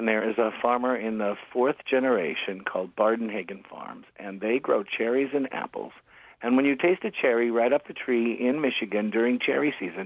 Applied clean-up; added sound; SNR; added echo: none; none; none; none.